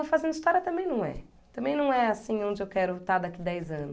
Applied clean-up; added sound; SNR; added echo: none; none; none; none.